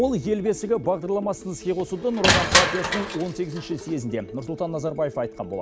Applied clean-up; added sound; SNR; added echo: none; Crushing; 0 dB; none.